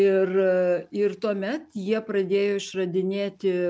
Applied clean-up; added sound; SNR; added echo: none; none; none; none.